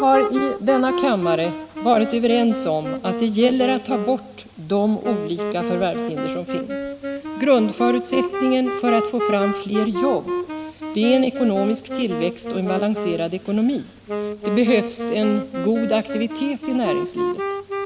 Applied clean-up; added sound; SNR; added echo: none; Wind instrument, woodwind instrument; 5 dB; none.